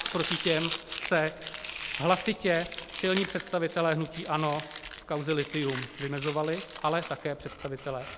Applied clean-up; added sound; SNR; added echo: none; Domestic sounds, home sounds; 9 dB; none.